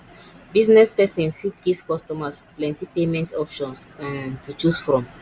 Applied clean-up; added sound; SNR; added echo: none; none; none; none.